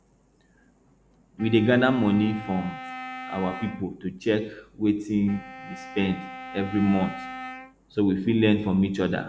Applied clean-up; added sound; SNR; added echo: none; Wind instrument, woodwind instrument; 14 dB; none.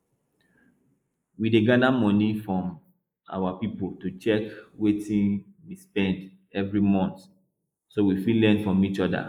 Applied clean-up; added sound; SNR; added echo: neural mask model Resemble Enhance denoiser.